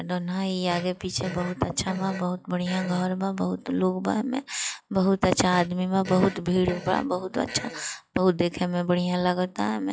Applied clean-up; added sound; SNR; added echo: classical method log-MMSE.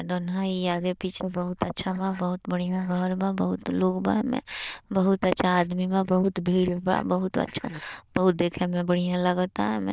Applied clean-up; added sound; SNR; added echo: neural diffusion model UNIVERSE++.